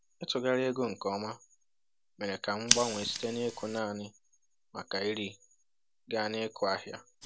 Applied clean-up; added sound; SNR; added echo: none; Scissors; 3 dB; none.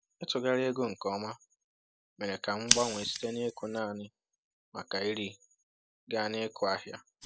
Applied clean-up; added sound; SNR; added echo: classical method spectral subtraction.